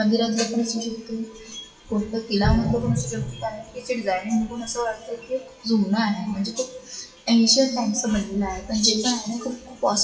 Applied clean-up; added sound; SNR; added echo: classical method WPE with log-MMSE.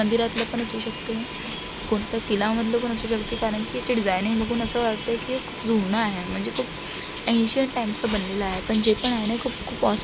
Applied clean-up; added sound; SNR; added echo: none; none; none; none.